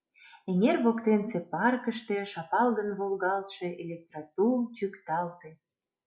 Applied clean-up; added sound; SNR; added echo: none; none; none; none.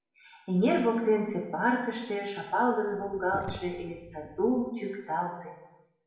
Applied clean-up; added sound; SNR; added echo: none; Sink (filling or washing); 14 dB; reverberation time 0.9 s.